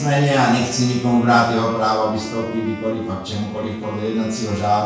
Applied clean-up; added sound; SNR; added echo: none; Wind instrument, woodwind instrument; 16 dB; reverberation time 0.6 s.